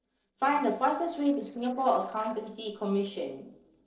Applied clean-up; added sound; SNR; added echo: neural separator model SepFormer DNS4.